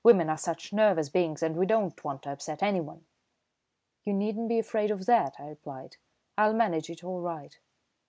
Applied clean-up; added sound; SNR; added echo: none; none; none; none.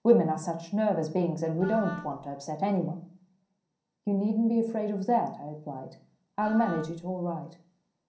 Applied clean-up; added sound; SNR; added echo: none; Wind instrument, woodwind instrument; 14 dB; reverberation time 0.6 s.